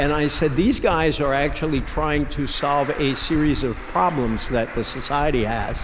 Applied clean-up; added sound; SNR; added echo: none; Traffic noise, roadway noise; 8 dB; none.